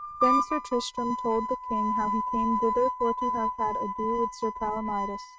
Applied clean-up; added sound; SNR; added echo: neural mask model RNNoise.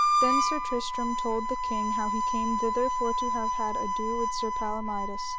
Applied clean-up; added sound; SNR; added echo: none; Harmonica; -5 dB; none.